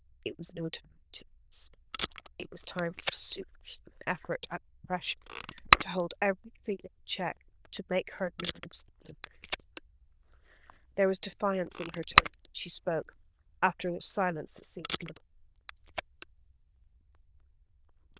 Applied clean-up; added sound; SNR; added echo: neural diffusion model UNIVERSE++.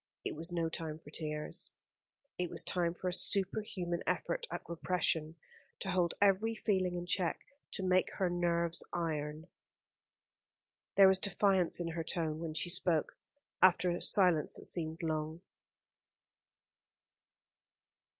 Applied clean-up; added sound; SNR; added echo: none; none; none; none.